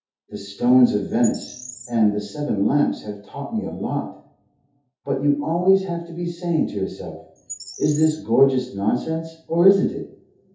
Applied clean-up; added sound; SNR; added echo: none; Bird; 18 dB; reverberation time 0.5 s.